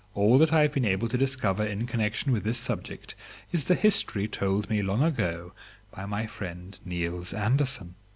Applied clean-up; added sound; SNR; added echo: none; none; none; none.